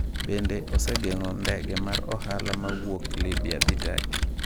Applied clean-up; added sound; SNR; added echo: none; Computer keyboard; -4 dB; none.